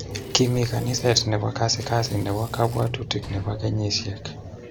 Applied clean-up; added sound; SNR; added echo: none; Tearing + Sliding door / Slam; 19 dB; none.